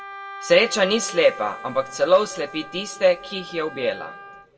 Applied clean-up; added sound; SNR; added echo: none; Wind instrument, woodwind instrument; 15 dB; reverberation time 1.3 s.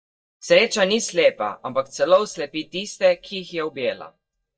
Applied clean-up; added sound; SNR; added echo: neural mask model DeepFilterNet 3.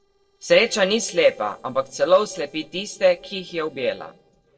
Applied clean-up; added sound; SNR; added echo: neural separator model SepFormer DNS4.